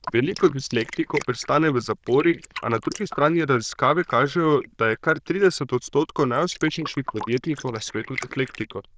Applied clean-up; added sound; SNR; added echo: neural diffusion model UNIVERSE++.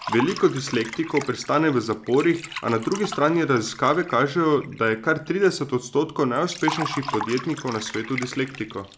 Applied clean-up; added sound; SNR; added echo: none; Liquid; 12 dB; none.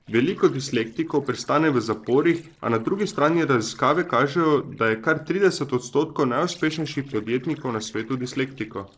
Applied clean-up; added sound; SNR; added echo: neural separator model SepFormer DNS4.